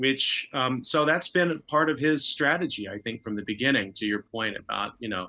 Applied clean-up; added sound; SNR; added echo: neural mask model DeepFilterNet 3.